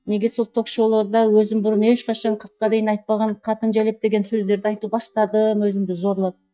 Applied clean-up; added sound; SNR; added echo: neural mask model DeepFilterNet 3.